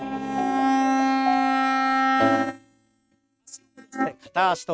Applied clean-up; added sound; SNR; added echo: neural mask model RNNoise.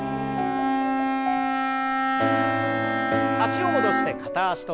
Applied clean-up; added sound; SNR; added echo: none; Bowed string instrument; -2 dB; none.